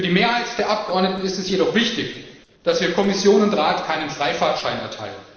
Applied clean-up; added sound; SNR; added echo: neural separator model SepFormer DNS4.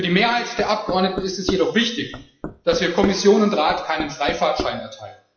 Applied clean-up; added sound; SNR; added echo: classical method WPE with log-MMSE.